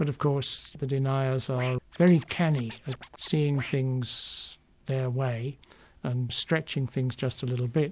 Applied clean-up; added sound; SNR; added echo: none; Scratching (performance technique); 15 dB; none.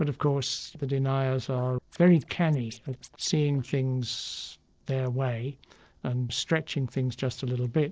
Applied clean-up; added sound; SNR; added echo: neural separator model SepFormer DNS4.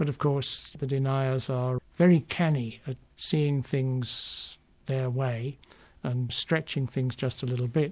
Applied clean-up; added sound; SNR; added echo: none; none; none; none.